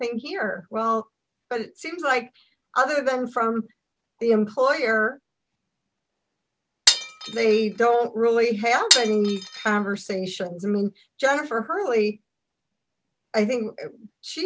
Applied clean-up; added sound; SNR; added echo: none; Glass; 0 dB; none.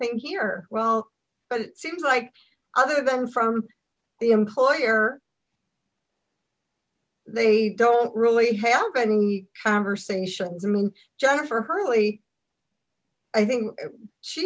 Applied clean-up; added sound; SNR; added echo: none; none; none; none.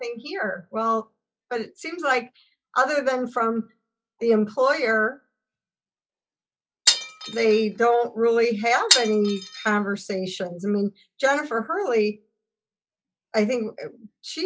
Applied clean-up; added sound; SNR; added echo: classical method log-MMSE.